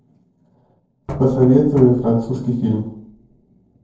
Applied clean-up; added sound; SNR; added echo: neural separator model SepFormer DNS4.